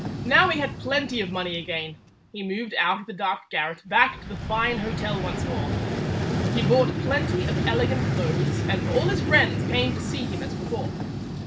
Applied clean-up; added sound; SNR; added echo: none; Vehicle; 1 dB; none.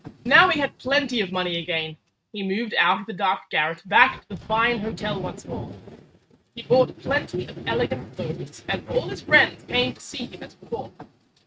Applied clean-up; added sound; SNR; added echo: neural mask model RNNoise.